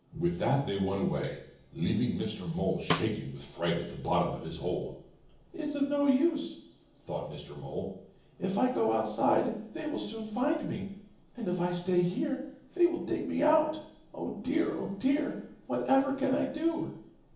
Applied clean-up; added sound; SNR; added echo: none; Snare drum; 4 dB; reverberation time 0.7 s.